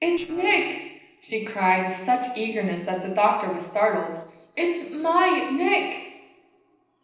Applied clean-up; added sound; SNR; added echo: neural separator model SepFormer DNS4.